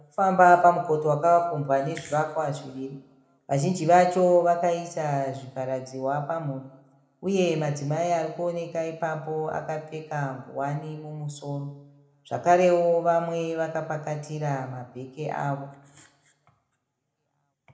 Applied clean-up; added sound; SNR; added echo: none; none; none; reverberation time 0.7 s.